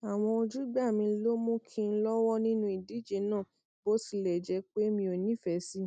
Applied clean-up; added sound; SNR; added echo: none; none; none; none.